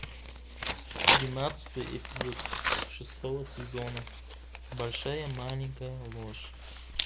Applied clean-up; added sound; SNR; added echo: none; Tearing; -5 dB; none.